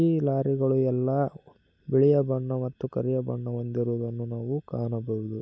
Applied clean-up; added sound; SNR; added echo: none; none; none; none.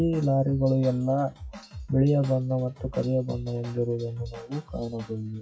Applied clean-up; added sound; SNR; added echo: classical method WPE with log-MMSE.